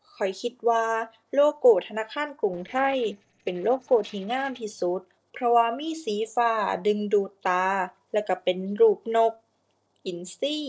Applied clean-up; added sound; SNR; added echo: neural separator model SepFormer DNS4.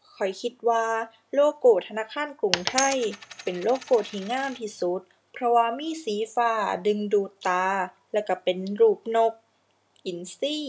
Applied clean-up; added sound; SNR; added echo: none; Coin (dropping); 8 dB; none.